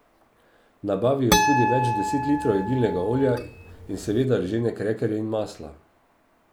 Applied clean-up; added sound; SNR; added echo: none; Harp; 1 dB; none.